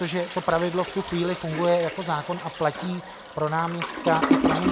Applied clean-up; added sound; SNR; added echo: none; Toilet flush; 3 dB; none.